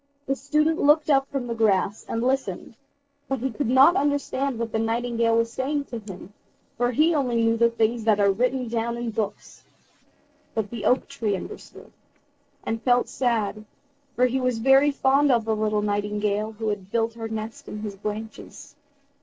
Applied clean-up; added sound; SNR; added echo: neural separator model SepFormer DNS4.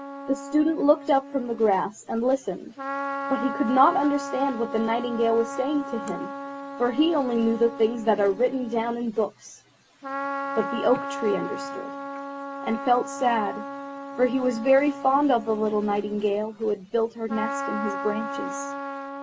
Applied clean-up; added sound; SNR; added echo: none; Trumpet; 9 dB; none.